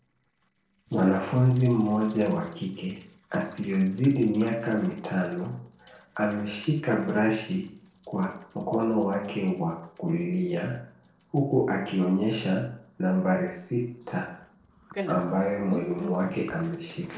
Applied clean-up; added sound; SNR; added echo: neural separator model SepFormer DNS4.